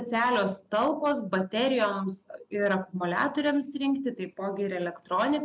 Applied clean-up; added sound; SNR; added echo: none; none; none; none.